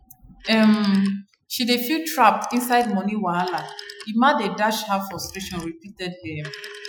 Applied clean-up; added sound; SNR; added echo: classical method Wiener filter.